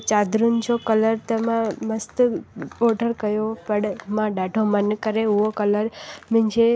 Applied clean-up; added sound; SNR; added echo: none; none; none; none.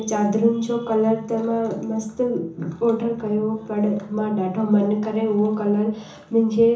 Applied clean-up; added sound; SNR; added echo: none; none; none; reverberation time 0.7 s.